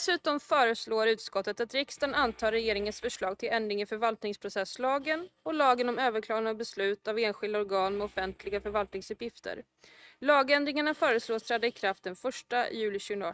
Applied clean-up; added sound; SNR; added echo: neural mask model RNNoise.